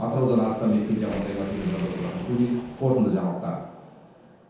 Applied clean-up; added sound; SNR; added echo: none; Waves, surf; 17 dB; reverberation time 0.9 s.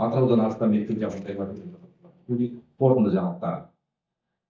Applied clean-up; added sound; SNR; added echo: neural mask model DeepFilterNet 3.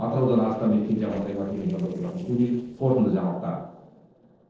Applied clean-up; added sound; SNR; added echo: neural separator model SepFormer DNS4.